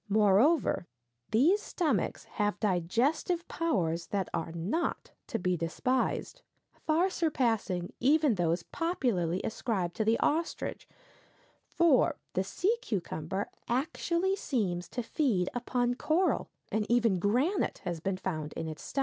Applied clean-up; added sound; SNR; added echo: none; none; none; none.